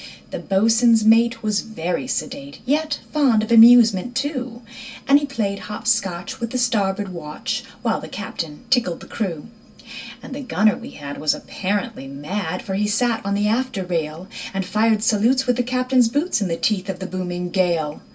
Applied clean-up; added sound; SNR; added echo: none; none; none; reverberation time 0.2 s.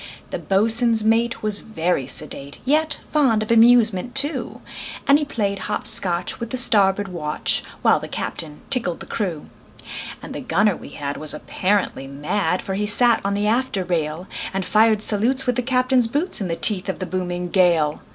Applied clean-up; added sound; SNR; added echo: none; none; none; none.